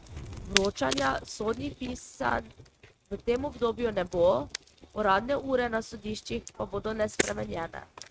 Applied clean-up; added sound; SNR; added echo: neural mask model RNNoise.